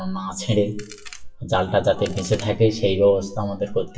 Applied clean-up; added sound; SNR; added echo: classical method WPE with log-MMSE.